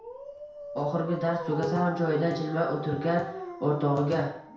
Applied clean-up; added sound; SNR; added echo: none; Dog; 11 dB; reverberation time 0.5 s.